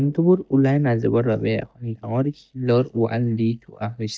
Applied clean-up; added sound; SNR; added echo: neural mask model DeepFilterNet 3.